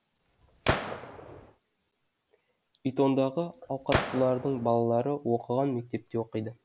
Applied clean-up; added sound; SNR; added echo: none; Gunshot, gunfire; 4 dB; none.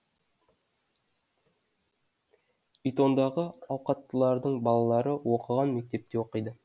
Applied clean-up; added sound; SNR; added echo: none; none; none; none.